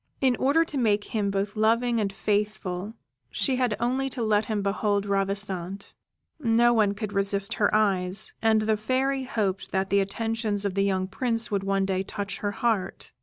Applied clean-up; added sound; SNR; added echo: none; none; none; none.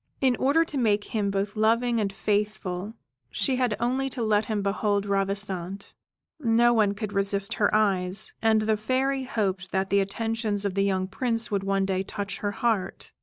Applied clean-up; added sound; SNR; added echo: neural mask model Resemble Enhance denoiser.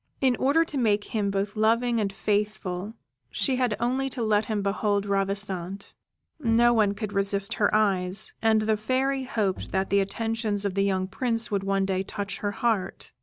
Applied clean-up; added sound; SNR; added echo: none; Bowed string instrument; 17 dB; none.